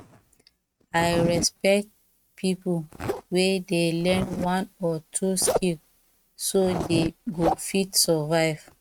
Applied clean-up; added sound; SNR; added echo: neural mask model RNNoise.